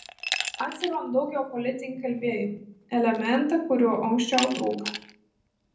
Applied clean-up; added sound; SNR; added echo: none; Glass; 11 dB; reverberation time 0.6 s.